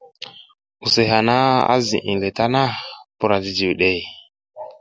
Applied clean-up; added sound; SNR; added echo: none; none; none; none.